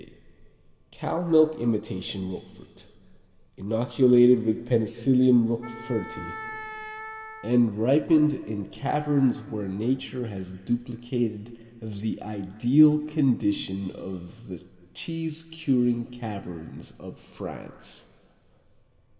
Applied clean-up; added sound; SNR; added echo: none; Wind instrument, woodwind instrument; 13 dB; reverberation time 2.3 s.